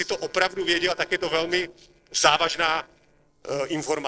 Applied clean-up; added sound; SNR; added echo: neural separator model SepFormer DNS4.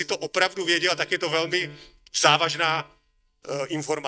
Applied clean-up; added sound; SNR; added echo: neural mask model DeepFilterNet 3.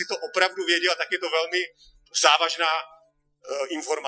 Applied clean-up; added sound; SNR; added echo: classical method Wiener filter.